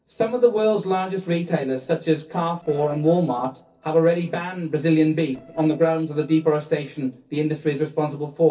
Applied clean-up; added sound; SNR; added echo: neural separator model SepFormer DNS4.